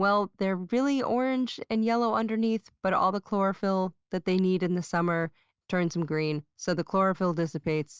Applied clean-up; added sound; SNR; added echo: none; none; none; none.